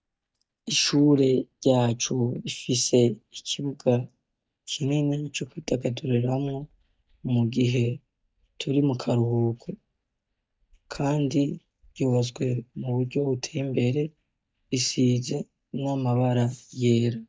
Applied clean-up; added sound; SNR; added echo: neural mask model DeepFilterNet 3.